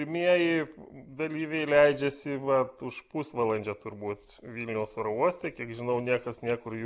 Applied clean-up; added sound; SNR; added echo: none; none; none; none.